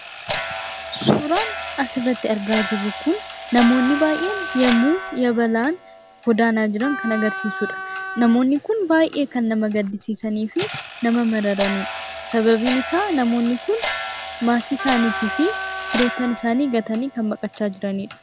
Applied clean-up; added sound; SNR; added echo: none; Clock + Wind instrument, woodwind instrument; 9 dB; none.